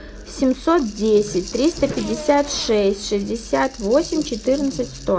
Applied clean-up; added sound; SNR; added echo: none; Rattle (instrument) + Race car, auto racing / Accelerating, revving, vroom; 16 dB; none.